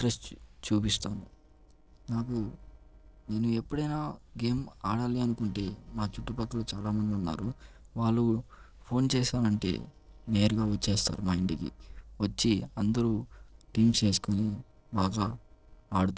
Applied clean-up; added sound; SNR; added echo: neural separator model SepFormer DNS4.